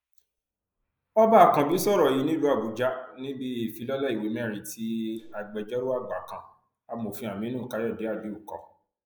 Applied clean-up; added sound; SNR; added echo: neural mask model Resemble Enhance denoiser.